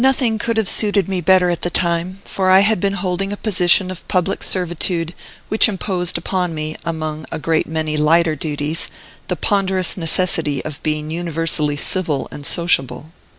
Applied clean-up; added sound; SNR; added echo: none; none; none; none.